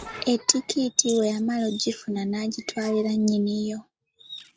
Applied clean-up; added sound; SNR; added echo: neural mask model RNNoise.